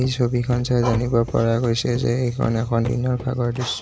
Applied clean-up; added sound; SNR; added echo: none; Walk, footsteps; 15 dB; none.